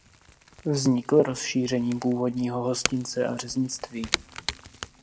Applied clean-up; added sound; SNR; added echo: none; Crack / Crackle; 11 dB; reverberation time 0.4 s.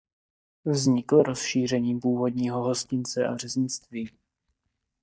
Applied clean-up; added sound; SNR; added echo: neural mask model DeepFilterNet 3.